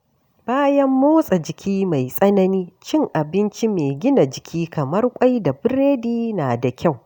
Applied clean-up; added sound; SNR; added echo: none; none; none; none.